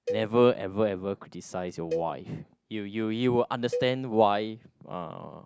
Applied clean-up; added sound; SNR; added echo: none; Cowbell; 12 dB; none.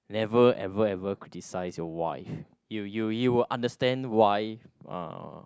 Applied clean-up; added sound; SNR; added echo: none; none; none; none.